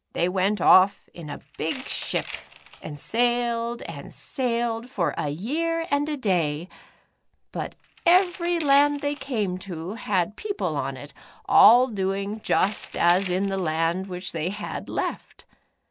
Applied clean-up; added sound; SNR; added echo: none; Tools; 17 dB; none.